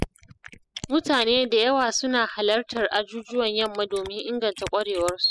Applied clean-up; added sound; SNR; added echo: classical method spectral subtraction.